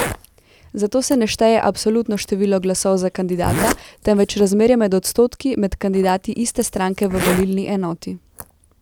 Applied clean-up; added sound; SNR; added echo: none; Zipper (clothing); 11 dB; none.